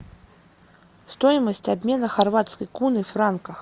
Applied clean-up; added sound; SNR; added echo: none; none; none; none.